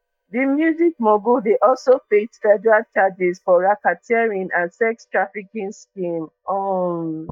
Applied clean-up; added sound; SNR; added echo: neural mask model DeepFilterNet 3.